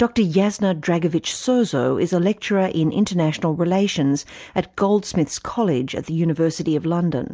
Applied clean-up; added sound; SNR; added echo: none; none; none; none.